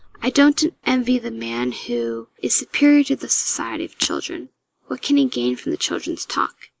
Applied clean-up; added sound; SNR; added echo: neural mask model Resemble Enhance denoiser.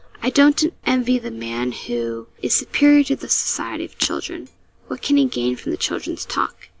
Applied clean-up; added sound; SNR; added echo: none; Shatter; 15 dB; none.